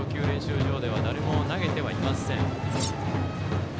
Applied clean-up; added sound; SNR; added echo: none; Cutlery, silverware; 12 dB; none.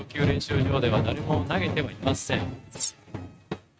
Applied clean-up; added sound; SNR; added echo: neural mask model RNNoise.